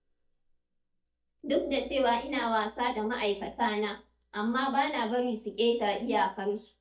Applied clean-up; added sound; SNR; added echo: neural mask model DeepFilterNet 3.